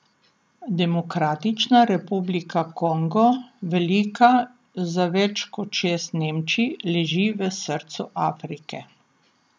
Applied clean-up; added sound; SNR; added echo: none; none; none; none.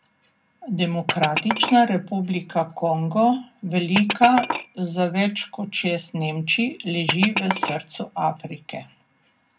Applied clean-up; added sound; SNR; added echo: none; Glass; 8 dB; reverberation time 0.3 s.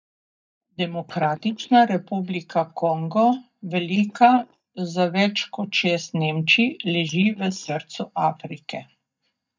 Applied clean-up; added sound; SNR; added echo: neural mask model DeepFilterNet 3.